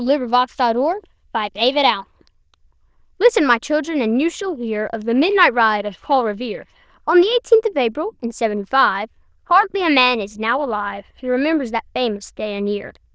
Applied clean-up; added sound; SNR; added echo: neural diffusion model UNIVERSE++.